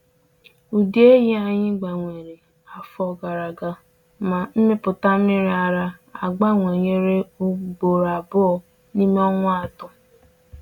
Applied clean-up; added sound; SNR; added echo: none; none; none; none.